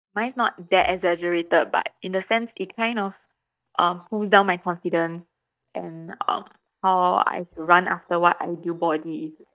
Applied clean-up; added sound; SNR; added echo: neural mask model DeepFilterNet 3.